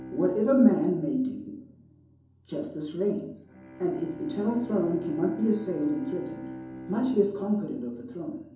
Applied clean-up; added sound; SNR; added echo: none; Bowed string instrument; 15 dB; reverberation time 2.8 s.